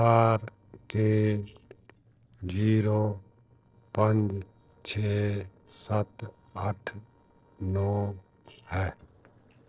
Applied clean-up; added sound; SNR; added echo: neural separator model SepFormer DNS4.